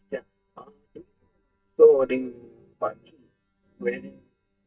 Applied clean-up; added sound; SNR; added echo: neural mask model DeepFilterNet 3.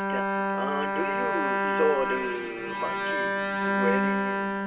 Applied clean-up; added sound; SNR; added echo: none; Bowed string instrument; -5 dB; reverberation time 2.6 s.